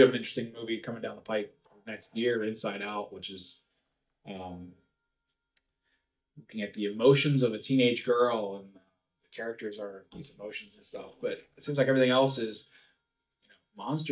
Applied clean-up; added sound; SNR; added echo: neural mask model DeepFilterNet 3.